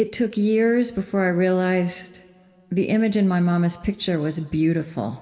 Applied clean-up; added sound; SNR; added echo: none; none; none; reverberation time 2.0 s.